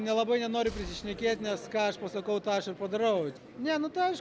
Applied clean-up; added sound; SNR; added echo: none; Gunshot, gunfire; 17 dB; none.